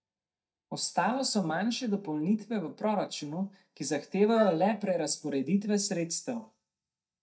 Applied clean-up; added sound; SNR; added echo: neural mask model DeepFilterNet 3.